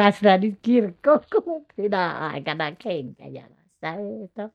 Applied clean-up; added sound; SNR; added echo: neural mask model DeepFilterNet 3.